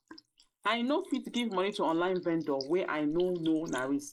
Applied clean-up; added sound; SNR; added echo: neural mask model Resemble Enhance denoiser.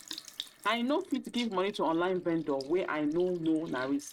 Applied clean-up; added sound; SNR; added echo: neural mask model RNNoise.